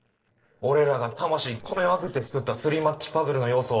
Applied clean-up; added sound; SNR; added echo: neural separator model SepFormer DNS4.